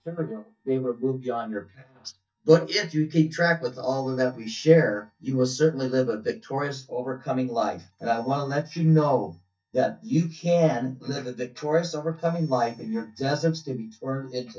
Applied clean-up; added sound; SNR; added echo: neural mask model DeepFilterNet 3.